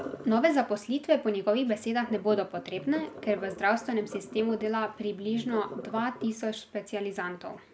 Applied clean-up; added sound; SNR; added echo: none; Sink (filling or washing); 15 dB; none.